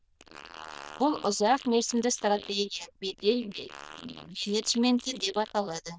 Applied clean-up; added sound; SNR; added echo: neural diffusion model UNIVERSE++.